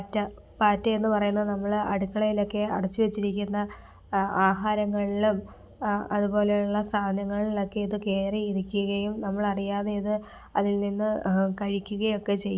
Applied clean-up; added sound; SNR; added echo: none; none; none; none.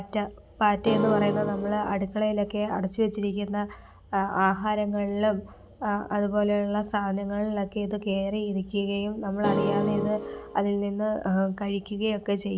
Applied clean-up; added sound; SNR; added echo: none; Keyboard (musical); 1 dB; none.